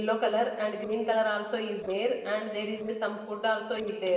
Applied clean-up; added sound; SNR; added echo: neural separator model SepFormer DNS4.